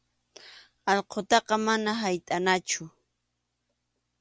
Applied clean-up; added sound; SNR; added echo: none; none; none; none.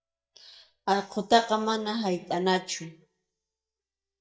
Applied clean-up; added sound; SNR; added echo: neural mask model DeepFilterNet 3.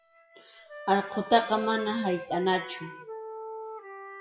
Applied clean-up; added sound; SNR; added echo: classical method WPE with log-MMSE.